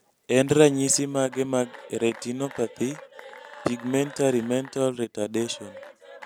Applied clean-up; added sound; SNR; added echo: none; Applause / Cheering / Clapping; 19 dB; none.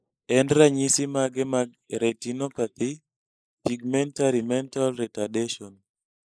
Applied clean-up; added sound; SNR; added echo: neural mask model Resemble Enhance denoiser.